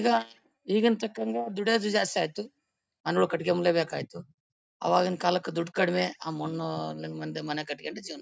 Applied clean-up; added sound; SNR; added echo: neural mask model DeepFilterNet 3.